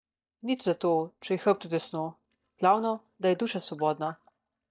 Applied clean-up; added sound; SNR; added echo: neural mask model DeepFilterNet 3.